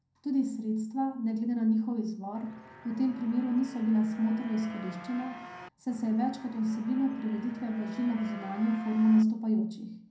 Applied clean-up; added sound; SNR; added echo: none; Motorcycle; 17 dB; reverberation time 0.6 s.